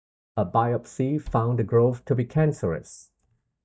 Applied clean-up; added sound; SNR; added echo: neural mask model DeepFilterNet 3.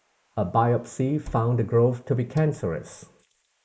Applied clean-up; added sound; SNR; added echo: neural mask model Resemble Enhance denoiser.